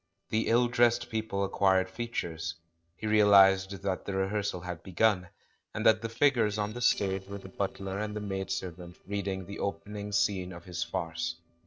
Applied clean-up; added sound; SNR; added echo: neural separator model SepFormer DNS4.